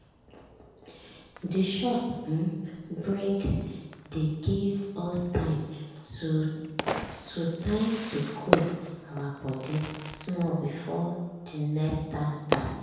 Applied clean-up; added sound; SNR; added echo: none; Fireworks; 7 dB; reverberation time 1.2 s.